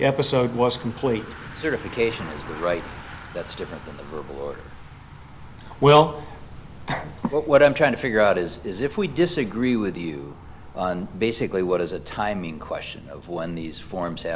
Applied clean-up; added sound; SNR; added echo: none; Bicycle; 16 dB; none.